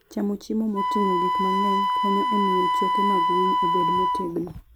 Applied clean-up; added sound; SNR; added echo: none; Wind instrument, woodwind instrument; -4 dB; none.